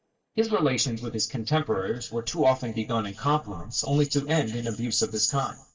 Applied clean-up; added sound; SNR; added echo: neural mask model DeepFilterNet 3.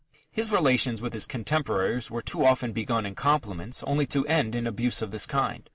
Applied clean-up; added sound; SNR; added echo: none; none; none; none.